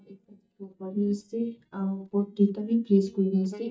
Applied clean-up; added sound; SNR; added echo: neural mask model DeepFilterNet 3.